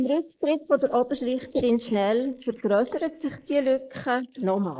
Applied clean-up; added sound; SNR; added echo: neural mask model Resemble Enhance denoiser.